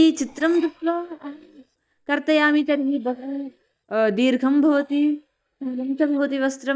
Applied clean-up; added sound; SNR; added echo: neural mask model DeepFilterNet 3.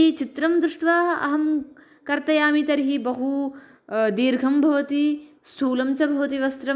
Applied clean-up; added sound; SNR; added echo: none; none; none; none.